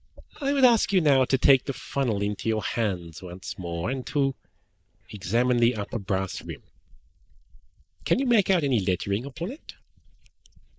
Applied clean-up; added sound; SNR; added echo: neural mask model Resemble Enhance denoiser.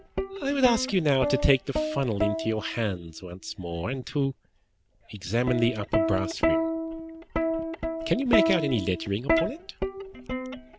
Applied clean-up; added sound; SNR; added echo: none; Plucked string instrument; 2 dB; none.